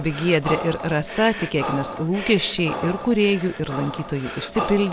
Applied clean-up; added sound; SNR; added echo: none; Breathing; 9 dB; none.